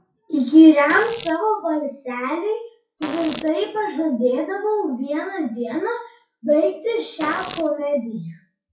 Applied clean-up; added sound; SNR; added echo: classical method WPE with log-MMSE.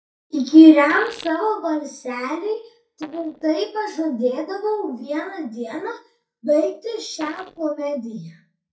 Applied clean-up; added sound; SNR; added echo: neural mask model DeepFilterNet 3.